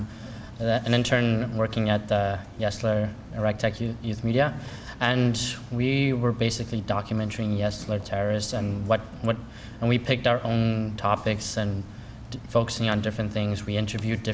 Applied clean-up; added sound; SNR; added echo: none; none; none; none.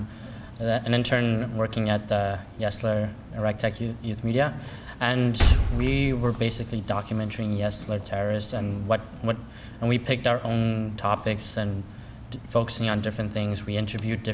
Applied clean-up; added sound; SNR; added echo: none; Liquid; 1 dB; none.